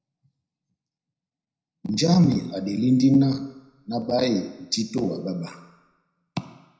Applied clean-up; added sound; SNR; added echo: none; none; none; reverberation time 0.8 s.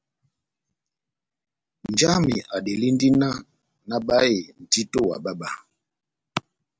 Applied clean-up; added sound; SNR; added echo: none; none; none; none.